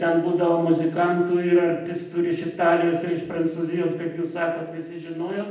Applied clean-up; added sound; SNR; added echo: none; none; none; reverberation time 0.8 s.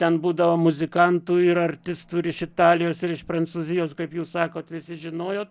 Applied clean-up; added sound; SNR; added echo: none; none; none; none.